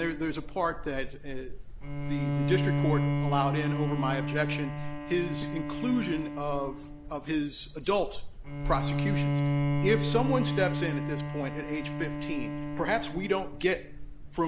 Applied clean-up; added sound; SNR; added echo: none; Bowed string instrument; 1 dB; none.